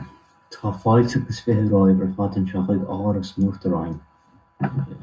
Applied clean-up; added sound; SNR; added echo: none; none; none; reverberation time 0.3 s.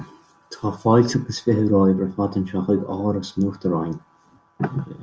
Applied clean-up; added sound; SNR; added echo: none; none; none; none.